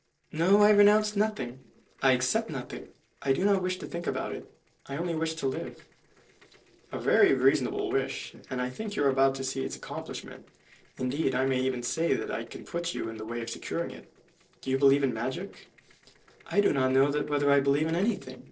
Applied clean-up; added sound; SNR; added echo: neural separator model SepFormer DNS4.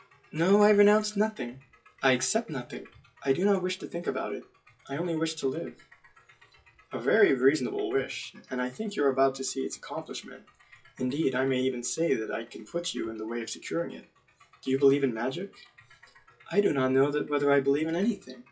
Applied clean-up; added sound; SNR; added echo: classical method WPE with log-MMSE.